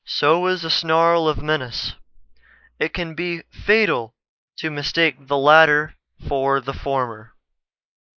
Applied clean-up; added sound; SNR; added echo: neural mask model Resemble Enhance denoiser.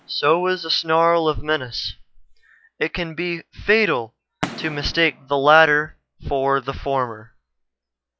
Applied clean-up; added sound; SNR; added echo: classical method log-MMSE.